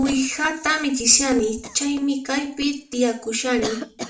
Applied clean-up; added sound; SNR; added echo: none; Cough; 16 dB; reverberation time 0.4 s.